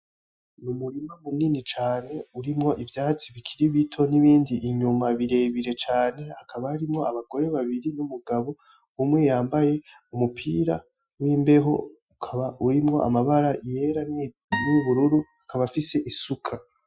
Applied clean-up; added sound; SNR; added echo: classical method Wiener filter.